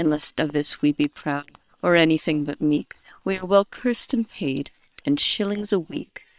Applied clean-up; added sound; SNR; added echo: neural separator model SepFormer WHAM!.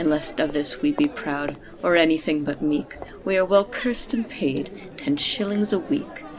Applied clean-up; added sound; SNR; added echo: none; Crowd; 14 dB; none.